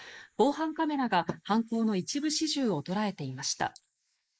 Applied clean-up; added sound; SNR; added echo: neural mask model Resemble Enhance denoiser.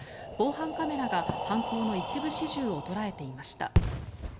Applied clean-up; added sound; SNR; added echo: none; Fireworks + Breathing; 1 dB; none.